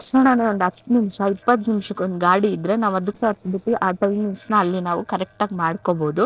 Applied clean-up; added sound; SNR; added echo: neural separator model SepFormer DNS4.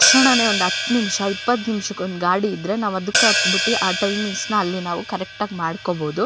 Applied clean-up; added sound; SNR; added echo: none; Hi-hat; 2 dB; none.